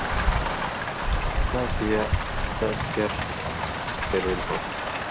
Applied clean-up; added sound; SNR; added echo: none; Rain; -5 dB; none.